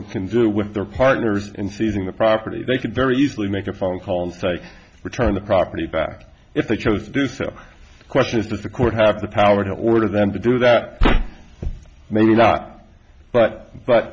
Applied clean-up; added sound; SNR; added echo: none; none; none; none.